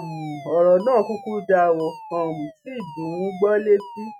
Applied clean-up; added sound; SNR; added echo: neural mask model RNNoise.